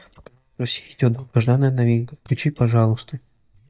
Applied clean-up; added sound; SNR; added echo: neural mask model DeepFilterNet 3.